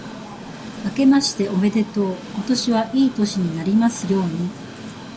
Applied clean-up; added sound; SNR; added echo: none; Train; 14 dB; none.